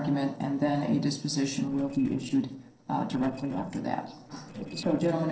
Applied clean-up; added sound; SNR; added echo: neural separator model SepFormer DNS4.